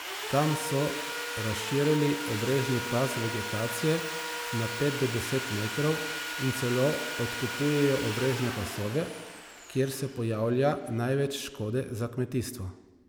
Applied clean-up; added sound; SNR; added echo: none; Sawing; 7 dB; none.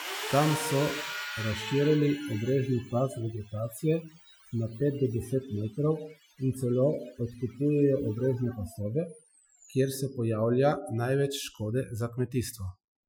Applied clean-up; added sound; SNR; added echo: classical method Wiener filter.